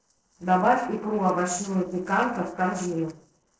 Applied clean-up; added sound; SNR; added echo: neural separator model SepFormer DNS4.